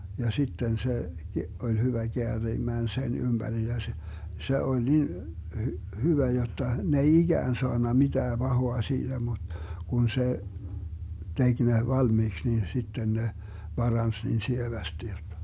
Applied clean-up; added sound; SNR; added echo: none; none; none; none.